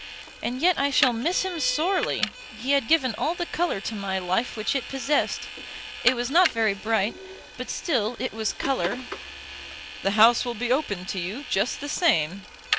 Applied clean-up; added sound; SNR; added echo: none; Vehicle; 9 dB; none.